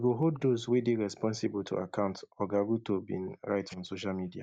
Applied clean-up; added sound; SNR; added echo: neural mask model DeepFilterNet 3.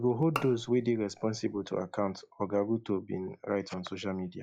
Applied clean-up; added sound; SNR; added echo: classical method log-MMSE.